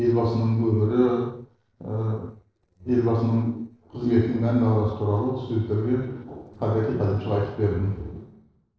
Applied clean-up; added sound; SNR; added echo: neural separator model SepFormer DNS4.